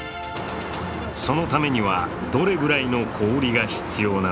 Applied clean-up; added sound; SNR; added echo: none; none; none; none.